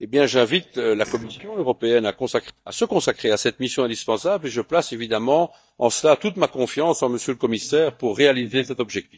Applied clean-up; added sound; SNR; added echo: neural mask model DeepFilterNet 3.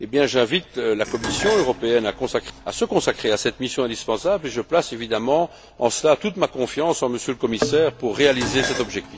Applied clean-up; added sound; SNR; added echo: none; Dishes, pots, and pans; 14 dB; none.